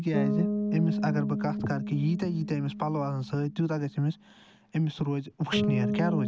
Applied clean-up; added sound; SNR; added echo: none; Bass guitar; 2 dB; none.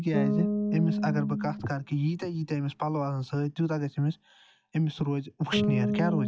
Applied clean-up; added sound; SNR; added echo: classical method log-MMSE.